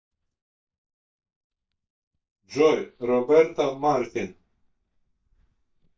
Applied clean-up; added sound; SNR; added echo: neural mask model DeepFilterNet 3.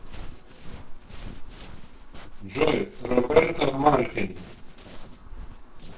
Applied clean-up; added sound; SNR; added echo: neural separator model SepFormer DNS4.